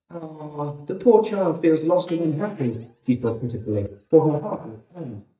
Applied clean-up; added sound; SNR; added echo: neural mask model DeepFilterNet 3.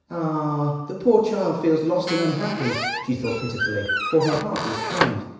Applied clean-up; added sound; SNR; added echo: none; Squeak; 4 dB; reverberation time 1.0 s.